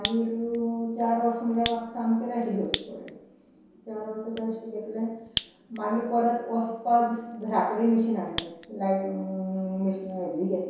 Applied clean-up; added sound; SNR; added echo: none; Fire; 11 dB; reverberation time 0.7 s.